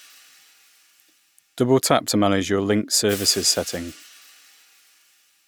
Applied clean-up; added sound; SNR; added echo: none; Hi-hat; 19 dB; none.